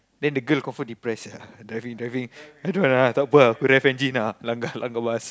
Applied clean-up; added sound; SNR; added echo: none; none; none; none.